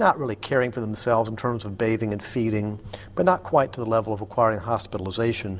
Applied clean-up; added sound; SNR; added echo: none; none; none; none.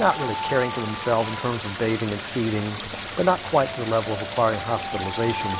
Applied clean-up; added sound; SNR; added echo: none; Alarm + Stream; 7 dB; none.